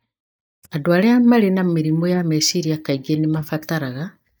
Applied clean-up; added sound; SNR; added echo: neural mask model DeepFilterNet 3.